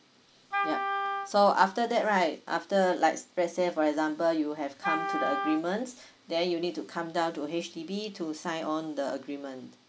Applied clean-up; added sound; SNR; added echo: none; Wind instrument, woodwind instrument; 4 dB; none.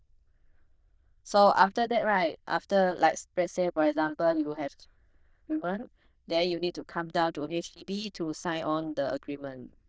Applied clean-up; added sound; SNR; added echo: neural diffusion model UNIVERSE++.